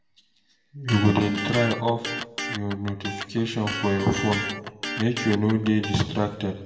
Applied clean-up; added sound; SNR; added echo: none; Electric guitar; 7 dB; reverberation time 1.0 s.